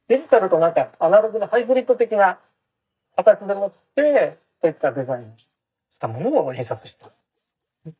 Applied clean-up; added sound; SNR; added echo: neural mask model DeepFilterNet 3.